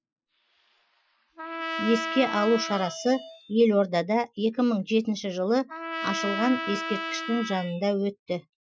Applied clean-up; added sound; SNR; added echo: classical method Wiener filter.